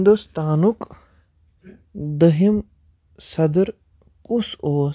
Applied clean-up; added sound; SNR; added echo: none; none; none; none.